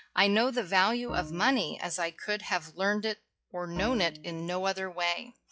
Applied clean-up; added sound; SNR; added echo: classical method log-MMSE.